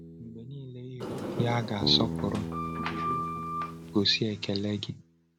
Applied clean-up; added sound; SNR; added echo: none; Bass guitar + Sliding door; 3 dB; none.